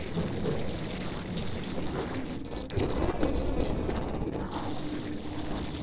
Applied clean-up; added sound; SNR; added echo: neural separator model SepFormer DNS4.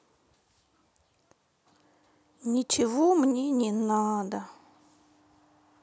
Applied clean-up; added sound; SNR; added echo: none; none; none; none.